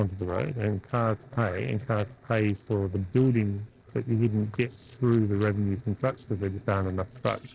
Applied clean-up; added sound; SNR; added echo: neural separator model SepFormer DNS4.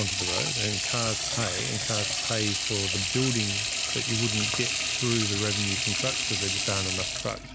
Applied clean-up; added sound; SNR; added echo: none; Sink (filling or washing) / Water tap, faucet; -3 dB; none.